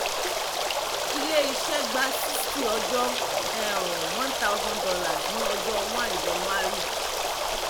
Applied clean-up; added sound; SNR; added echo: none; Stream; -4 dB; none.